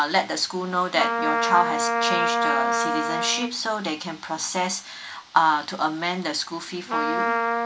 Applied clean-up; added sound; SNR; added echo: none; Trumpet; 1 dB; none.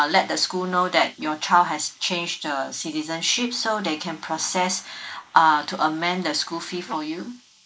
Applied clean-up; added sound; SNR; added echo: neural mask model Resemble Enhance denoiser.